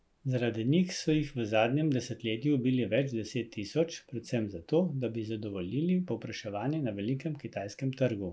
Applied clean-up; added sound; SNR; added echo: none; none; none; none.